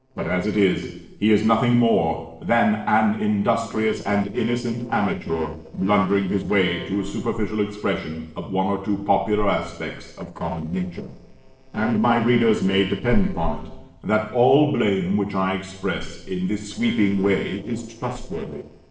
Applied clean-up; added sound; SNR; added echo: neural separator model SepFormer DNS4.